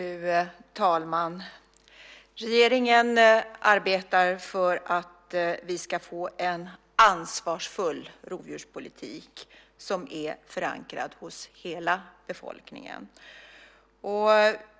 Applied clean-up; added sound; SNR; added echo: none; none; none; none.